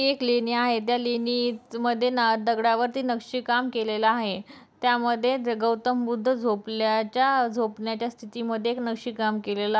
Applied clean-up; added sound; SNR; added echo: none; none; none; none.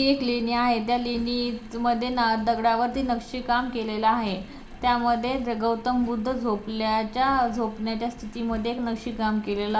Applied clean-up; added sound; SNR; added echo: none; Engine; 16 dB; reverberation time 0.4 s.